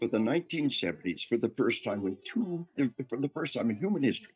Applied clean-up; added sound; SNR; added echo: neural mask model DeepFilterNet 3.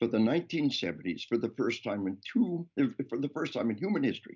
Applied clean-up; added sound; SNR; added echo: none; none; none; none.